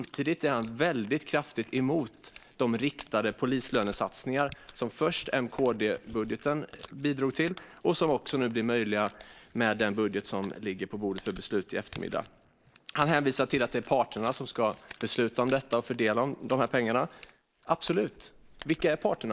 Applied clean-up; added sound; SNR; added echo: neural mask model Resemble Enhance denoiser.